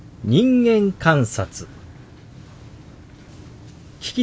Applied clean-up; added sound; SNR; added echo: none; none; none; none.